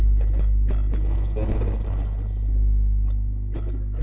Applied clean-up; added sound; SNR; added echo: neural separator model SepFormer DNS4.